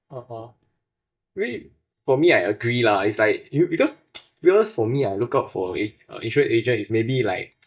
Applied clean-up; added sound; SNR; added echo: neural mask model DeepFilterNet 3.